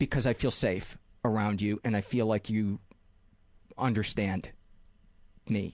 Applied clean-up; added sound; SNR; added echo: none; none; none; none.